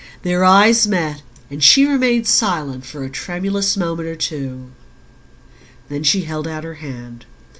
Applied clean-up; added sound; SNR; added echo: none; none; none; none.